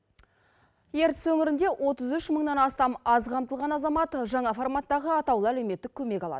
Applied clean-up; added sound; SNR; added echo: none; none; none; none.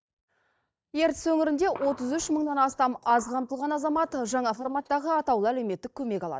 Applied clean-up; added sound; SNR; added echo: neural mask model DeepFilterNet 3.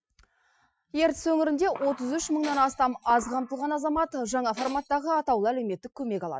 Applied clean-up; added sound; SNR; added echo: classical method Wiener filter.